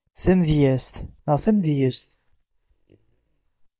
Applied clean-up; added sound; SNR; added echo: neural mask model DeepFilterNet 3.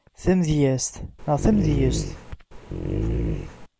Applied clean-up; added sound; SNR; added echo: none; Dog; 2 dB; none.